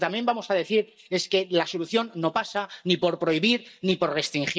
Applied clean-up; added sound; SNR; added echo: neural mask model DeepFilterNet 3.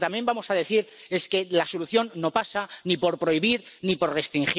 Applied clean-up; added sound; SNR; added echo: none; none; none; none.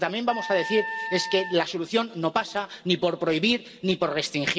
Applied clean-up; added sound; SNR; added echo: none; Wind instrument, woodwind instrument; 8 dB; reverberation time 1.4 s.